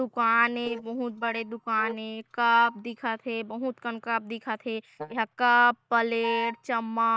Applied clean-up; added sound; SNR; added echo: neural mask model DeepFilterNet 3.